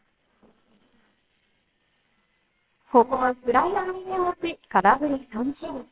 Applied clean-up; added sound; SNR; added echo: neural separator model SepFormer WHAMR!.